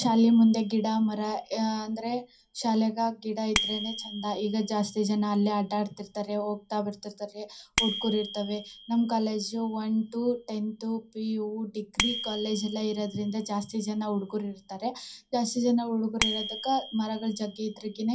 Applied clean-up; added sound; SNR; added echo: none; Bicycle bell; 11 dB; reverberation time 0.3 s.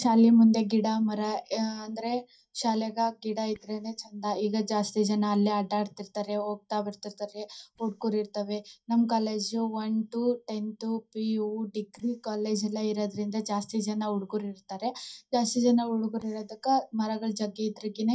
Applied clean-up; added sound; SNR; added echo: neural mask model DeepFilterNet 3.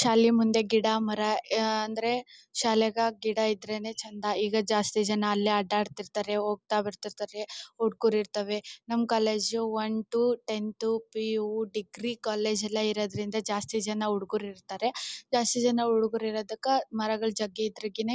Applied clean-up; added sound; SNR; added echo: none; none; none; none.